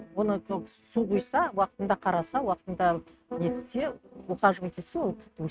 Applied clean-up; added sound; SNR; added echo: neural mask model RNNoise.